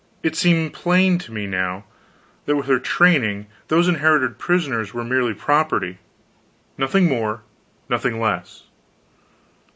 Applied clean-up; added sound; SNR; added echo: none; none; none; none.